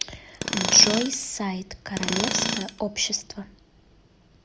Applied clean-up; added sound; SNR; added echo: none; Tools; 3 dB; none.